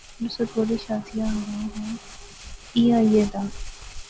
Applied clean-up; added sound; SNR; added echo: none; Crumpling, crinkling; 13 dB; none.